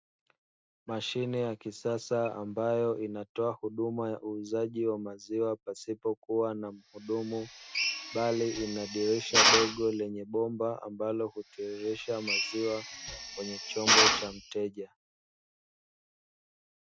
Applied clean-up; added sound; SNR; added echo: none; Drill; -2 dB; none.